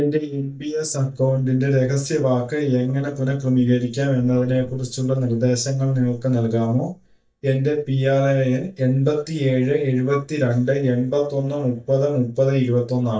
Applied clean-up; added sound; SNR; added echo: neural mask model DeepFilterNet 3.